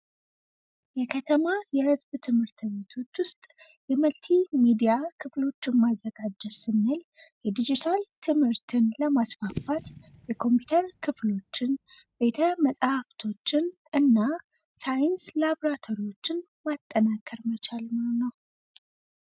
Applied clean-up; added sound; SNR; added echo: none; Fireworks / Boom; 19 dB; none.